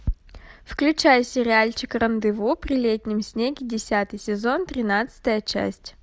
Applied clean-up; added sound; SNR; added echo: none; none; none; none.